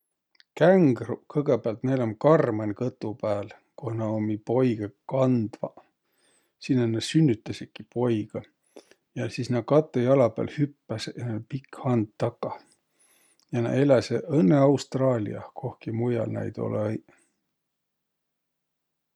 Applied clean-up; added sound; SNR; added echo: none; none; none; none.